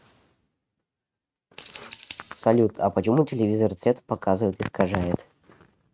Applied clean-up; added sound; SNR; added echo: neural mask model RNNoise.